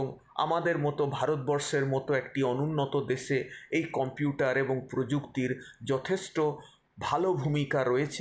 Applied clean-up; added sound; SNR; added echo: none; none; none; none.